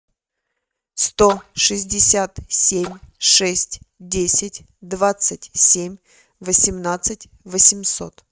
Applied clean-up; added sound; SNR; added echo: neural mask model RNNoise.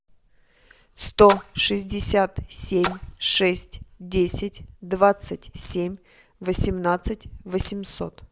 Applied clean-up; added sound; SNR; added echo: none; Splash, splatter; 16 dB; none.